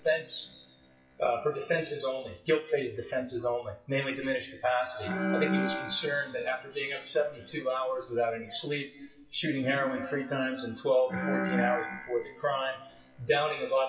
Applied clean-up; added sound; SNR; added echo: classical method WPE with log-MMSE.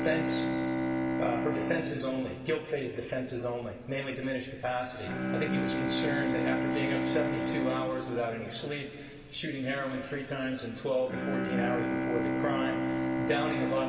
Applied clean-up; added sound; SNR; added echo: none; Bowed string instrument; -1 dB; reverberation time 2.4 s.